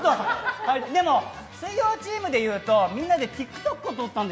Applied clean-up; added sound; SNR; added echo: none; none; none; none.